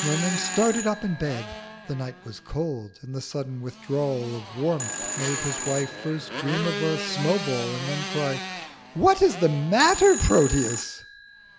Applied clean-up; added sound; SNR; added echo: none; Telephone + Motorcycle; 8 dB; none.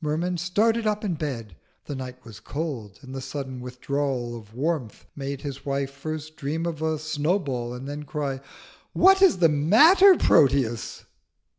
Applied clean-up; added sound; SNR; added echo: none; none; none; none.